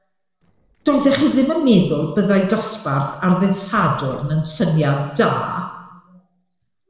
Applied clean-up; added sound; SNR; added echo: neural separator model SepFormer DNS4.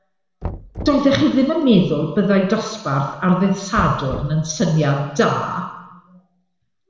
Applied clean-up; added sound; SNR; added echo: none; Knock; 16 dB; reverberation time 1.0 s.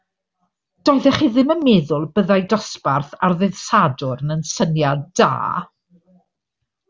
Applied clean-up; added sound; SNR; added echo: none; none; none; none.